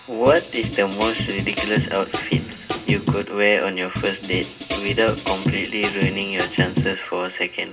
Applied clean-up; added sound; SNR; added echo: none; Drum kit; 3 dB; reverberation time 0.2 s.